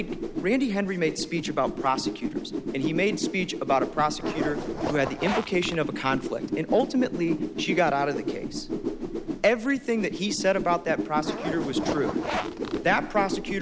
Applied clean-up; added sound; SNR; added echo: none; Zipper (clothing) + Whoosh, swoosh, swish; 4 dB; none.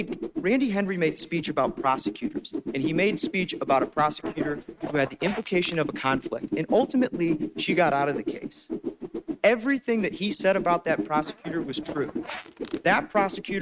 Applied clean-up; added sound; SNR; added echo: neural mask model RNNoise.